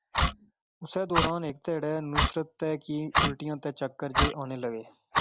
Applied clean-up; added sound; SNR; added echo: none; Clock; -2 dB; none.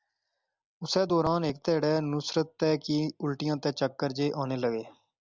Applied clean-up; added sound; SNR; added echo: none; none; none; none.